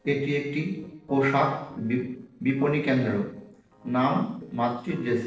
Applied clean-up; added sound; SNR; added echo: neural separator model SepFormer DNS4.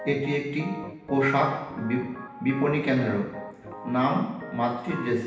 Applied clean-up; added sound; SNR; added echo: none; Organ; 13 dB; reverberation time 0.9 s.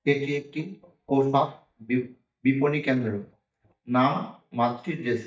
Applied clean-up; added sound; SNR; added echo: neural mask model DeepFilterNet 3.